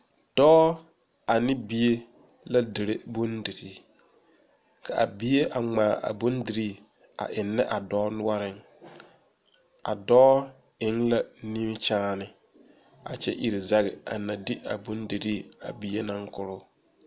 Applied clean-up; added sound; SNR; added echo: none; none; none; none.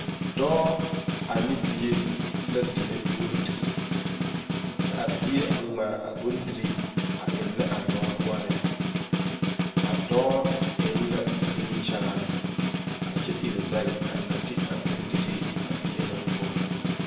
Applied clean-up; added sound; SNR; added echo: none; Snare drum; -3 dB; reverberation time 1.0 s.